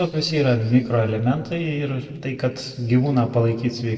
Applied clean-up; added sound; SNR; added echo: neural separator model SepFormer DNS4.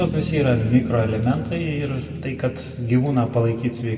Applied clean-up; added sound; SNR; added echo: none; Bass guitar; 11 dB; reverberation time 2.0 s.